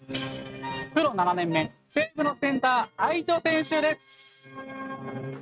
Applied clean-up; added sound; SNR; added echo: neural mask model RNNoise.